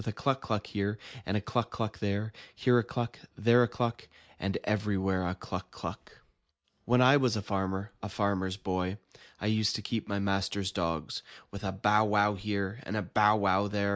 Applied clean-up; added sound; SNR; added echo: none; none; none; none.